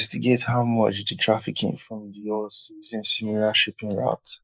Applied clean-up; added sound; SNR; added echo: neural mask model Resemble Enhance denoiser.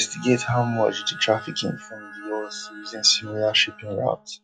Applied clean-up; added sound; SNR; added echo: classical method log-MMSE.